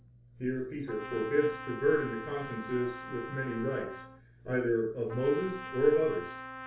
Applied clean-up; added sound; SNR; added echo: none; Trumpet; 12 dB; reverberation time 0.3 s.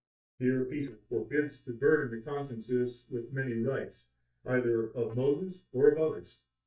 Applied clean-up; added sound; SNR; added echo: neural mask model DeepFilterNet 3.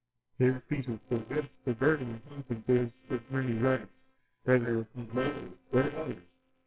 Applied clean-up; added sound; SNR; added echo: neural separator model SepFormer WHAMR!.